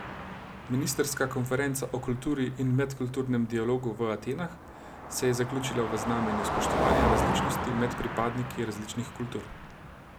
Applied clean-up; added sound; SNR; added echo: none; Car passing by; 3 dB; none.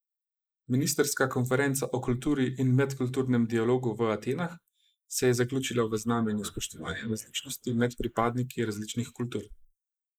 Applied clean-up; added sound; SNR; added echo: neural mask model Resemble Enhance denoiser.